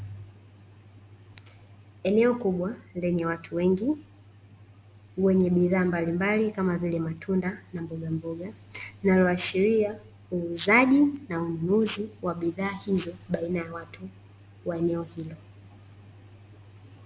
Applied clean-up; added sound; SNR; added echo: none; none; none; none.